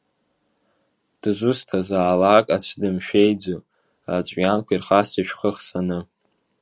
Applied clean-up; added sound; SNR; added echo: none; none; none; none.